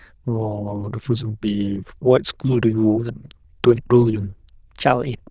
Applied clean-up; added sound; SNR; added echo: neural diffusion model UNIVERSE++.